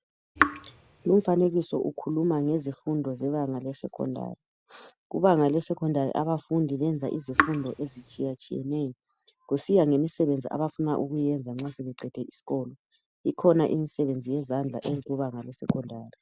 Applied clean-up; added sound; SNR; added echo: none; Raindrop / Drip; 2 dB; none.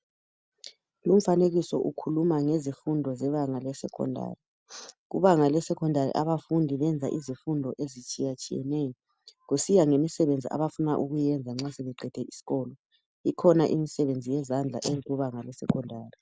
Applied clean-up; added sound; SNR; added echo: none; none; none; none.